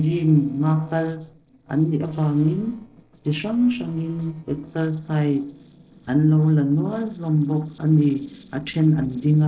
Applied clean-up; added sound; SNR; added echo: neural separator model SepFormer DNS4.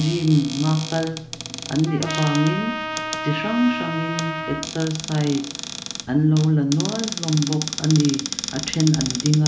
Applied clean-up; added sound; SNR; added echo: none; Trumpet + Cupboard open or close; 8 dB; none.